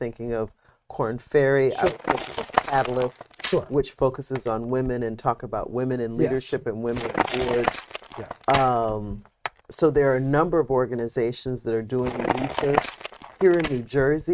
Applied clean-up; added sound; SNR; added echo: neural mask model RNNoise.